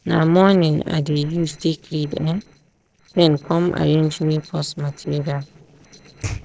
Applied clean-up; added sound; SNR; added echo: neural separator model SepFormer DNS4.